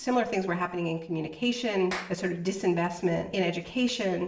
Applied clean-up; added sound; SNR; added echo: none; Clapping; 15 dB; reverberation time 0.6 s.